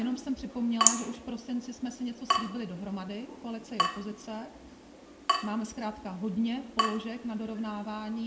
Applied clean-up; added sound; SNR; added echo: none; Drip / Water tap, faucet; -1 dB; reverberation time 0.6 s.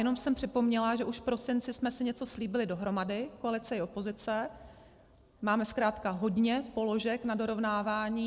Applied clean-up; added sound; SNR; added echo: none; none; none; none.